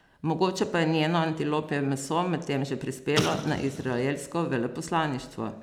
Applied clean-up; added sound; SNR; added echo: none; Explosion; 7 dB; none.